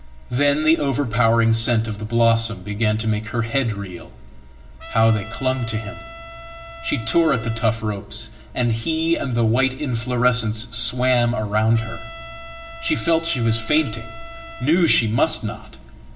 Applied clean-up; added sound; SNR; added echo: none; Trumpet; 16 dB; reverberation time 1.3 s.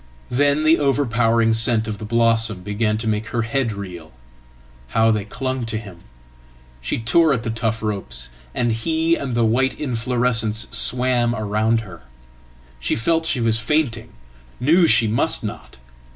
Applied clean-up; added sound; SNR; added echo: none; none; none; none.